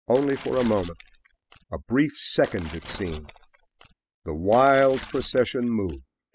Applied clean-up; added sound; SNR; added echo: classical method spectral subtraction.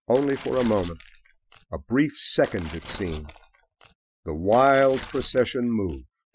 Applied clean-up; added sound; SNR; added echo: classical method Wiener filter.